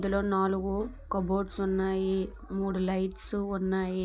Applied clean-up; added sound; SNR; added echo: none; Accelerating, revving, vroom; 15 dB; none.